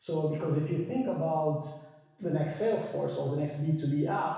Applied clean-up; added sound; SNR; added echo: none; none; none; reverberation time 1.1 s.